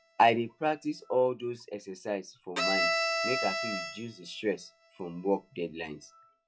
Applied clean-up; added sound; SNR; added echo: classical method log-MMSE.